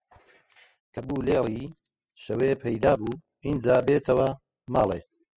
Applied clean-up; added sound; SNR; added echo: classical method spectral subtraction.